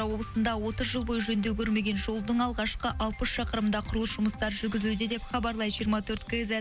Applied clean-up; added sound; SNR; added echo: none; none; none; none.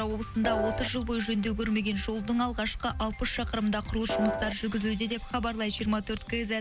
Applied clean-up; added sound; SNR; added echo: none; Piano; 1 dB; none.